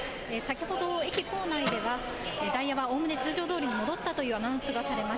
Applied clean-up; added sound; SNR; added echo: none; Packing tape, duct tape; 12 dB; none.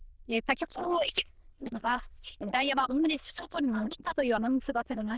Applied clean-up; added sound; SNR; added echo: neural diffusion model UNIVERSE++.